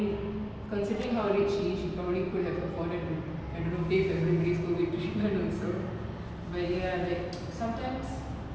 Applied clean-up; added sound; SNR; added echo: none; none; none; none.